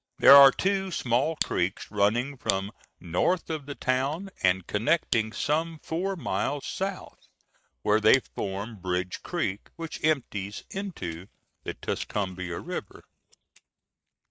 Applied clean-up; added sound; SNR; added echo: neural mask model RNNoise.